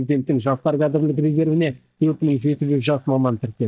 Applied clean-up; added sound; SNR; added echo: neural mask model DeepFilterNet 3.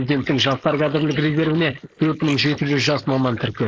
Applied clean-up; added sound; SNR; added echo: neural mask model Resemble Enhance denoiser.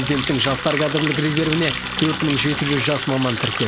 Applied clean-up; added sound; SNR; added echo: none; Water tap, faucet; 4 dB; none.